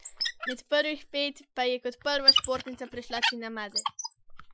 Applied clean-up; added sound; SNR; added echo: classical method Wiener filter.